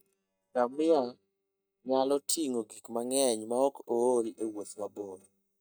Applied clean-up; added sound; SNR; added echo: neural mask model DeepFilterNet 3.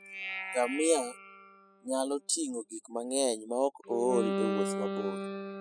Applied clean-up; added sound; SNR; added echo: classical method spectral subtraction.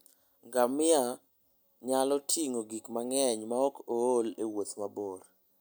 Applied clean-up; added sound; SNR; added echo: none; none; none; none.